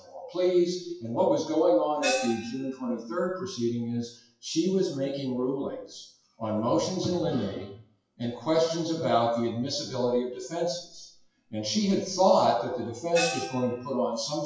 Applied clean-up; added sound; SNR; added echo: classical method WPE with log-MMSE.